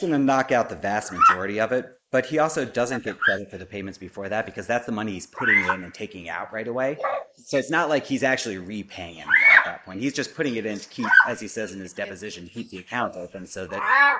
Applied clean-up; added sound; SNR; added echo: neural mask model Resemble Enhance denoiser.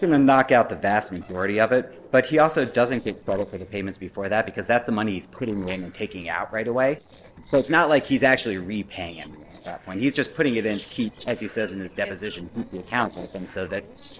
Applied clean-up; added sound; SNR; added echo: neural separator model SepFormer DNS4.